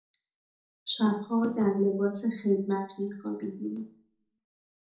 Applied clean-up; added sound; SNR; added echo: none; none; none; reverberation time 0.6 s.